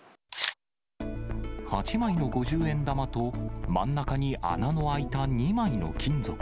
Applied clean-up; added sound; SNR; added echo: none; none; none; none.